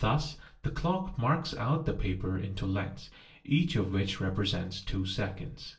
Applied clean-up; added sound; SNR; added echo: none; none; none; reverberation time 0.3 s.